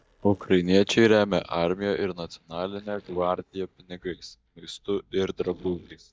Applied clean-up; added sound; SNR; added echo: neural mask model DeepFilterNet 3.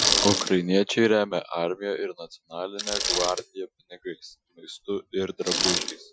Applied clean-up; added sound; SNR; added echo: classical method Wiener filter.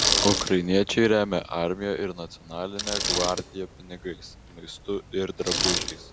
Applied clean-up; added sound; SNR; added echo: none; Bicycle; 3 dB; none.